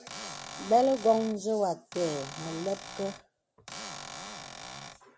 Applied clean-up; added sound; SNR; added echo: none; Cupboard open or close / Door; 12 dB; none.